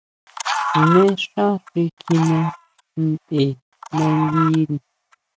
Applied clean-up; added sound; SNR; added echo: neural mask model RNNoise.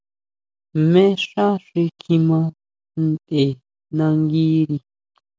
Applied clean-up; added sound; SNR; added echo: none; none; none; none.